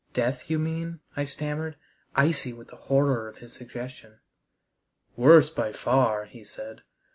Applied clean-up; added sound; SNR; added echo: none; none; none; none.